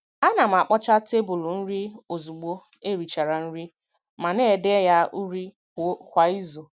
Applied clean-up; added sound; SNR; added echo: none; none; none; none.